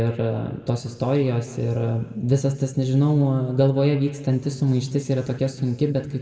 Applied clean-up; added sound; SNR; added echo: none; none; none; reverberation time 1.4 s.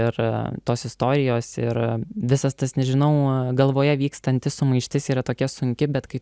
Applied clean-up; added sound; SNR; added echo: none; none; none; none.